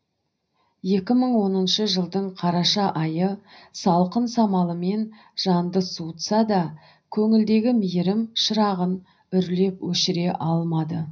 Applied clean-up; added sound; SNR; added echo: none; none; none; reverberation time 0.4 s.